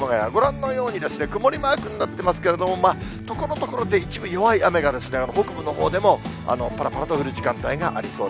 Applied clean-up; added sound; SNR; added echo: none; none; none; none.